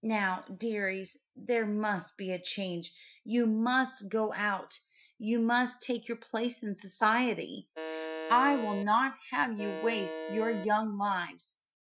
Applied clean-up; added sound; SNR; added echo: classical method Wiener filter.